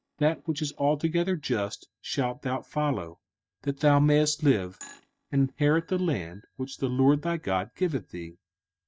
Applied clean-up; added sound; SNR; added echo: neural mask model DeepFilterNet 3.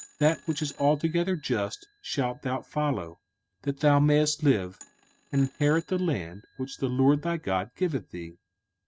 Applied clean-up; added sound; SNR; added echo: neural mask model RNNoise.